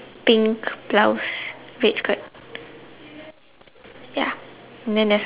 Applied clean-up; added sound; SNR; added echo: none; none; none; none.